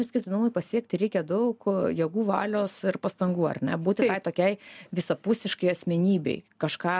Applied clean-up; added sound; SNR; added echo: none; none; none; none.